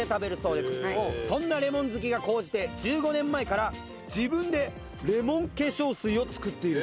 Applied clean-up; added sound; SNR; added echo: none; Drum kit; 19 dB; none.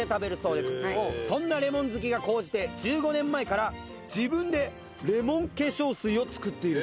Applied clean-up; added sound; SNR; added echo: none; none; none; none.